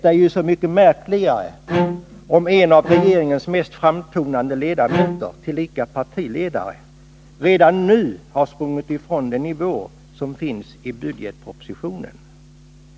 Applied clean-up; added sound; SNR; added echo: none; Bowed string instrument; 5 dB; none.